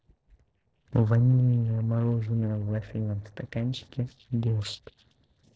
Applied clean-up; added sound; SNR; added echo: neural separator model SepFormer DNS4.